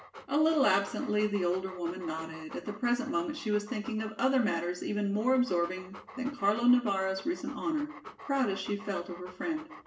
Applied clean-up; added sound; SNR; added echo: none; Dog; 18 dB; reverberation time 0.5 s.